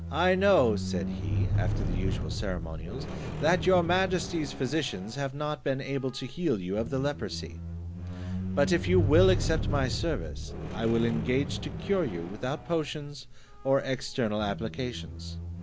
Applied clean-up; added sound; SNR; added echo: none; Squeak; 4 dB; none.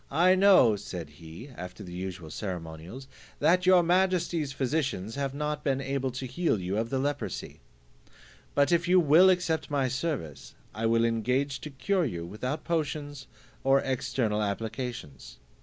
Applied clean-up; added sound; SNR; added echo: none; none; none; none.